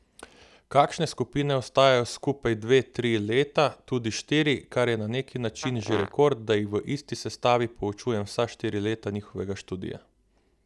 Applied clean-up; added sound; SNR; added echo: none; Fart; 12 dB; none.